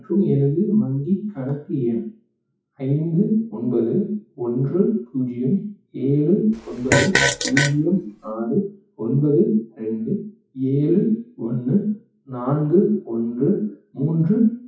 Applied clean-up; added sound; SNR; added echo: classical method WPE with log-MMSE.